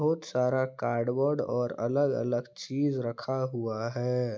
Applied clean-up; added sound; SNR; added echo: none; none; none; none.